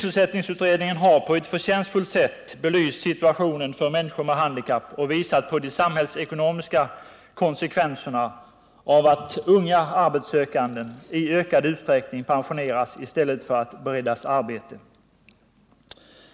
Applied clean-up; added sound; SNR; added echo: none; none; none; none.